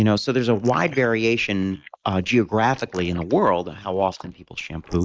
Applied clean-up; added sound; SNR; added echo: neural mask model Resemble Enhance denoiser.